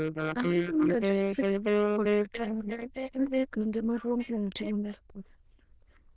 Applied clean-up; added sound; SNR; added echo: neural diffusion model UNIVERSE++.